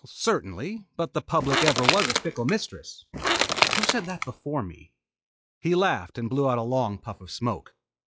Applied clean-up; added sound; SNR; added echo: classical method log-MMSE.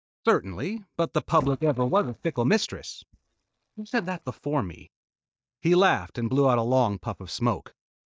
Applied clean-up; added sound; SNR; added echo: neural mask model DeepFilterNet 3.